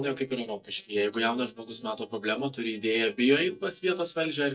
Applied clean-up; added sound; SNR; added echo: neural mask model DeepFilterNet 3.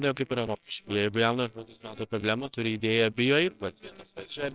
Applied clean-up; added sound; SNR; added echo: neural separator model SepFormer WHAMR!.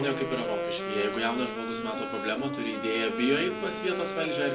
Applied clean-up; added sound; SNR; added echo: none; Wind instrument, woodwind instrument; 4 dB; reverberation time 0.2 s.